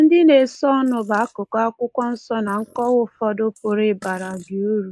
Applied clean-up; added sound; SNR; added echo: neural mask model Resemble Enhance denoiser.